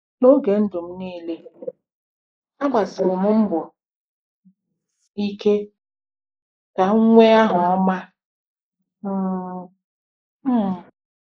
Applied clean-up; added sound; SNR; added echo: neural mask model Resemble Enhance denoiser.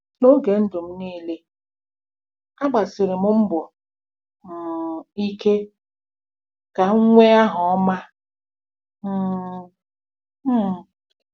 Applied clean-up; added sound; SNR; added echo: none; none; none; none.